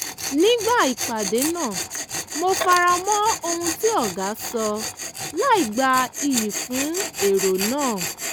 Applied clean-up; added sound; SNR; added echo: none; Tools; 6 dB; none.